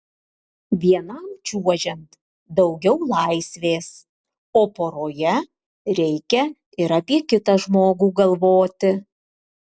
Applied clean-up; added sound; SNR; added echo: none; none; none; none.